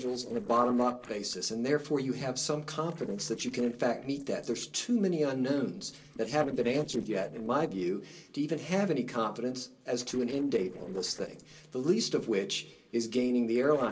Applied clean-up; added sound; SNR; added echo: neural separator model SepFormer DNS4.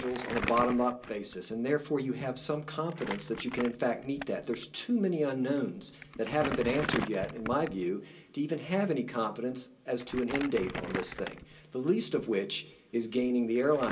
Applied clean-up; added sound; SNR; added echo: none; Crumpling, crinkling; 11 dB; reverberation time 0.2 s.